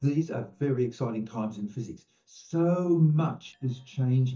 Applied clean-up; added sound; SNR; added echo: neural mask model DeepFilterNet 3.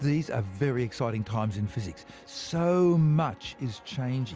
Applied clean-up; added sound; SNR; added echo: none; none; none; none.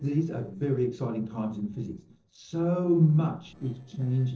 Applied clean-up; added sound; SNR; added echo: neural separator model SepFormer DNS4.